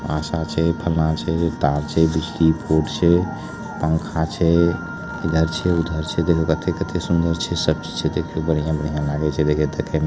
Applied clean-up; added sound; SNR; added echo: none; Wind instrument, woodwind instrument; 19 dB; none.